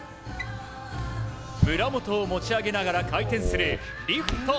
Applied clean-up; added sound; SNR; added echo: none; Drawer open or close; 6 dB; none.